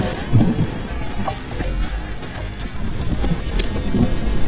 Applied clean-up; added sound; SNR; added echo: neural mask model DeepFilterNet 3.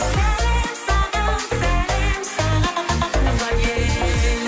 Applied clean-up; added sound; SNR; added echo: none; none; none; none.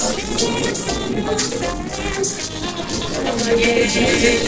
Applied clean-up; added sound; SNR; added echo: neural separator model SepFormer DNS4.